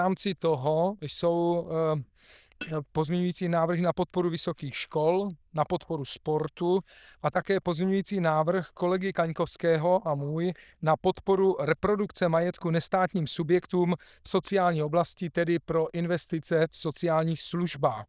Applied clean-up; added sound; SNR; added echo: neural diffusion model UNIVERSE++.